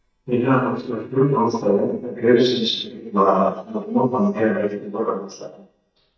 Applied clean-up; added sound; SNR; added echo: neural mask model DeepFilterNet 3.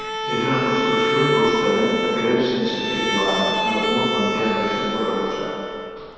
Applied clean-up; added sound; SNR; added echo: none; Bowed string instrument; 1 dB; reverberation time 2.1 s.